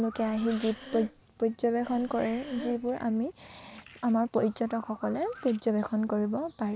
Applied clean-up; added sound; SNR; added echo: none; Breathing; 15 dB; none.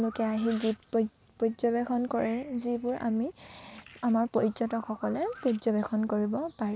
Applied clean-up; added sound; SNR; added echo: none; none; none; none.